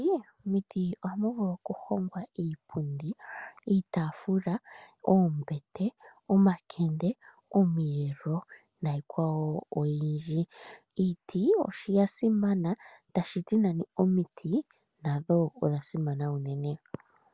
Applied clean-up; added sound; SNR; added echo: none; none; none; none.